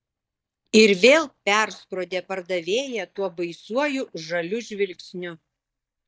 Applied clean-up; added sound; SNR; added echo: neural mask model DeepFilterNet 3.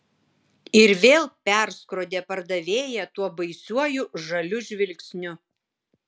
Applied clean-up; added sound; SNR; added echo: none; none; none; none.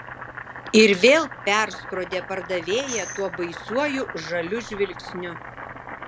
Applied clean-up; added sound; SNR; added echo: none; Boiling + Tambourine; 13 dB; none.